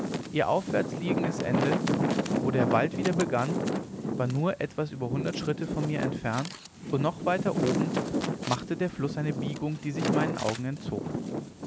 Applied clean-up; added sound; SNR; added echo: none; Wind; 1 dB; none.